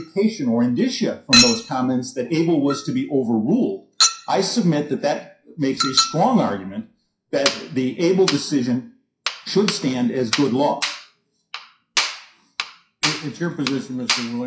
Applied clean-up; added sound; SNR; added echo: classical method WPE with log-MMSE.